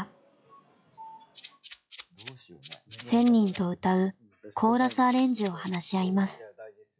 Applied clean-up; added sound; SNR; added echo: classical method log-MMSE.